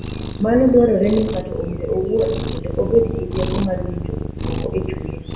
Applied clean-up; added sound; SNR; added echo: none; Cat; 6 dB; reverberation time 0.8 s.